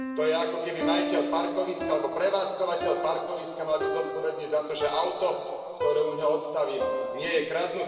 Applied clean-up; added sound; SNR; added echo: none; Piano; 6 dB; reverberation time 2.5 s.